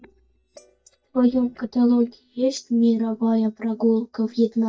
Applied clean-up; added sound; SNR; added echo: neural mask model DeepFilterNet 3.